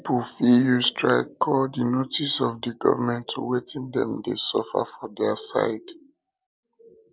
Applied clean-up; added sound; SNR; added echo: none; none; none; none.